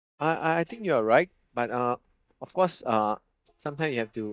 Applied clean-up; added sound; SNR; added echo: neural mask model DeepFilterNet 3.